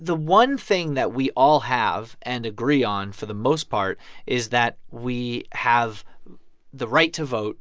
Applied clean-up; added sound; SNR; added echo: none; none; none; none.